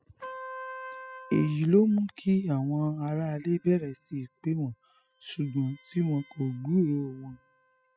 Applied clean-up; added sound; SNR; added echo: classical method spectral subtraction.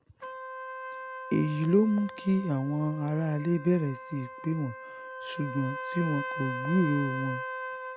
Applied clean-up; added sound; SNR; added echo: none; Trumpet; 9 dB; none.